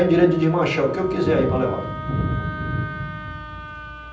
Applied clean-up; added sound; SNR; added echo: none; Wind instrument, woodwind instrument; 13 dB; reverberation time 0.6 s.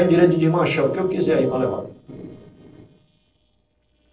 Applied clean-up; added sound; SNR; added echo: neural separator model SepFormer DNS4.